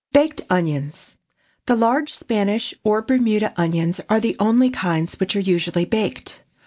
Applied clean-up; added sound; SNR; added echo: none; none; none; none.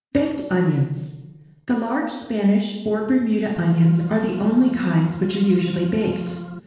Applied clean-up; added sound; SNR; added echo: neural separator model SepFormer DNS4.